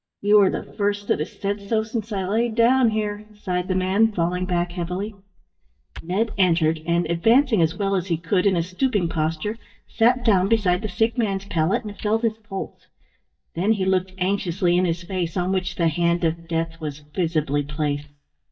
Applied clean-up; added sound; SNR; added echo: neural mask model DeepFilterNet 3.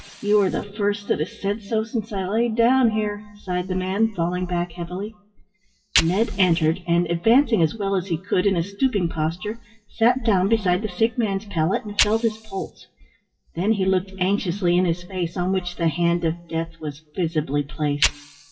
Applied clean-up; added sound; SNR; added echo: classical method WPE with log-MMSE.